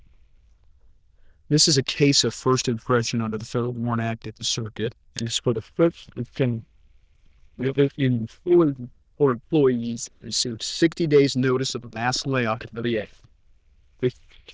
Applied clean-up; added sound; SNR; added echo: neural diffusion model UNIVERSE++.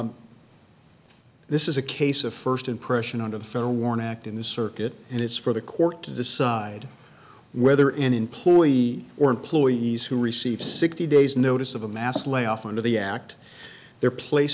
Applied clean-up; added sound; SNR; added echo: none; none; none; none.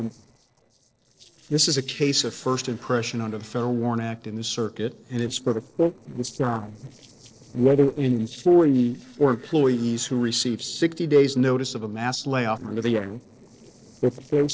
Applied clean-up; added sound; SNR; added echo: neural separator model SepFormer DNS4.